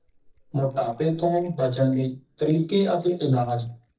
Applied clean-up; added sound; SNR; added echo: neural mask model DeepFilterNet 3.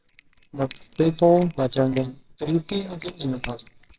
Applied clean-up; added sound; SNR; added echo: neural separator model SepFormer WHAMR!.